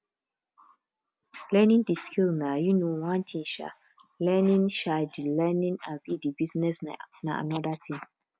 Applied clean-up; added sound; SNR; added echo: none; none; none; none.